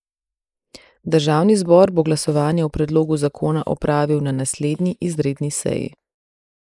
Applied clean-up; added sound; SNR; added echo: neural mask model Resemble Enhance denoiser.